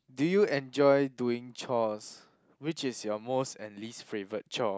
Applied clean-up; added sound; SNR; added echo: none; none; none; none.